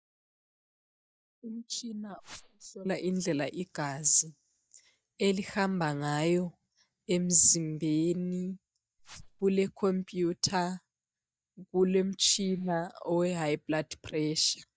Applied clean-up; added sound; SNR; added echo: neural mask model DeepFilterNet 3.